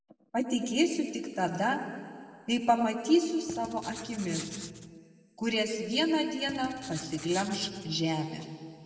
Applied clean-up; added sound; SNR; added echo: none; Writing; 13 dB; reverberation time 1.9 s.